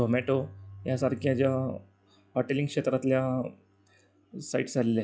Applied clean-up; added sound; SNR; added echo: classical method log-MMSE.